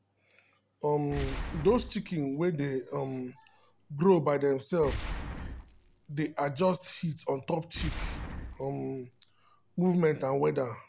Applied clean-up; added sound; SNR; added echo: none; Boom; 10 dB; none.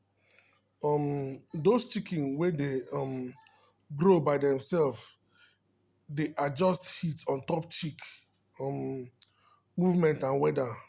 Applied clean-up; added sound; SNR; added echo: none; none; none; none.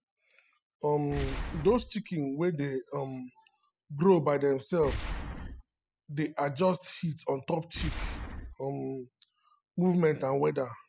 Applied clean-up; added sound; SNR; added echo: classical method spectral subtraction.